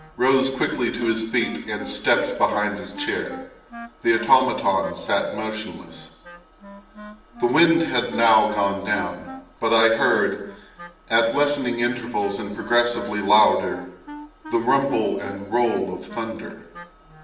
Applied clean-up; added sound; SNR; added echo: none; Wind instrument, woodwind instrument; 18 dB; reverberation time 0.8 s.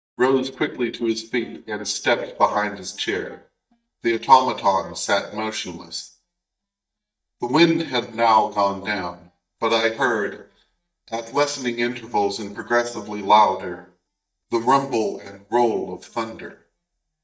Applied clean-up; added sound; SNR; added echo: neural mask model DeepFilterNet 3.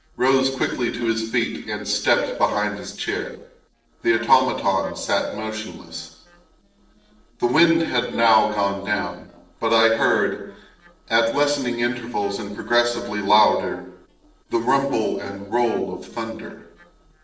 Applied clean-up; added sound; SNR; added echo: neural separator model SepFormer DNS4.